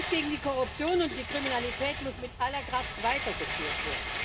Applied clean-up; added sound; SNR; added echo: none; Rattle; 1 dB; reverberation time 0.3 s.